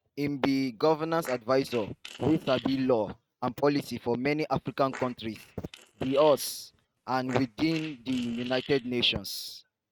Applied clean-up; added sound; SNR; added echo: neural mask model RNNoise.